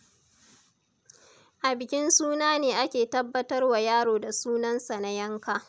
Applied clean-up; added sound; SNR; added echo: none; none; none; none.